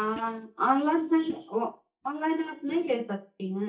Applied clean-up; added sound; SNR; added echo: neural mask model DeepFilterNet 3.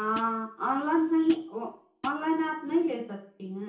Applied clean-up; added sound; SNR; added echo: none; Hi-hat; 14 dB; reverberation time 0.7 s.